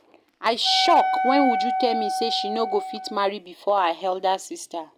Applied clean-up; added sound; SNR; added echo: none; Wind instrument, woodwind instrument; 1 dB; none.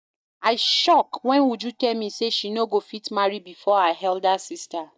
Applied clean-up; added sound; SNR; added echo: neural mask model DeepFilterNet 3.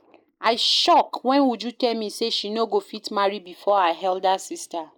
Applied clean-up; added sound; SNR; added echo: neural mask model Resemble Enhance denoiser.